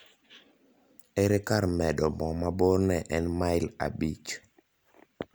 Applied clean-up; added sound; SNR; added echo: none; none; none; none.